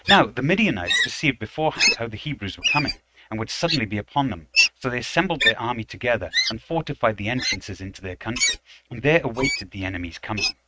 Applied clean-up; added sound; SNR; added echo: neural mask model RNNoise.